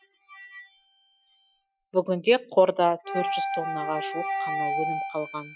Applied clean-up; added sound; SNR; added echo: classical method Wiener filter.